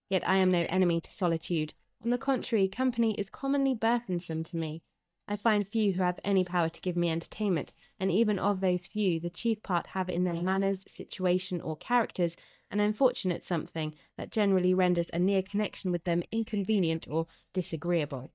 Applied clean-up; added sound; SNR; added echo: neural mask model DeepFilterNet 3.